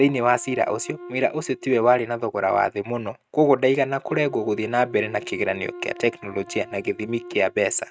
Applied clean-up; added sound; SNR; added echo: neural mask model RNNoise.